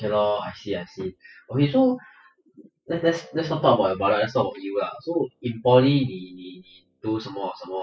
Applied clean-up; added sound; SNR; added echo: classical method spectral subtraction.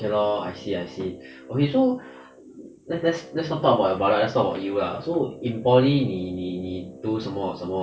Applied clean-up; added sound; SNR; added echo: none; Brass instrument; 20 dB; none.